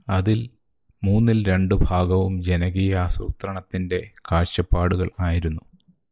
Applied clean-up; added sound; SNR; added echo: neural mask model Resemble Enhance denoiser.